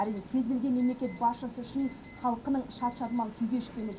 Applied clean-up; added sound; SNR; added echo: none; Alarm; 0 dB; reverberation time 0.3 s.